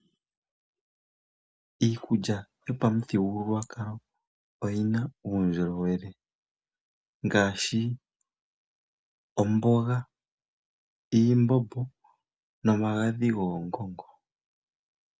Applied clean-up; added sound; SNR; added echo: none; none; none; none.